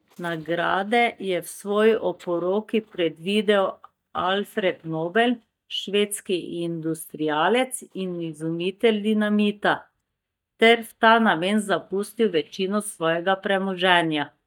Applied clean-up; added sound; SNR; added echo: neural mask model DeepFilterNet 3.